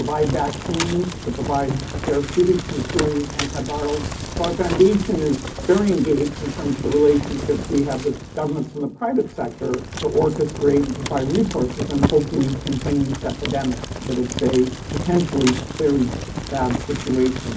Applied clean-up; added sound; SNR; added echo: none; Fire; 7 dB; reverberation time 0.3 s.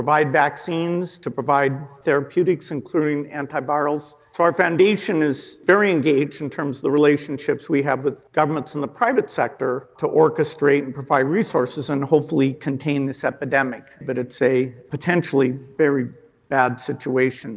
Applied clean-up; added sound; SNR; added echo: none; none; none; none.